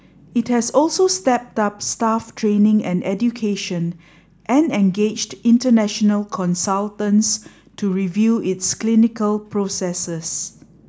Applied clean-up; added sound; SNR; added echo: none; none; none; none.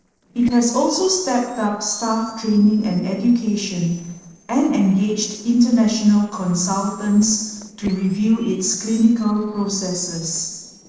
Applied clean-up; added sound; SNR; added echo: neural separator model SepFormer DNS4.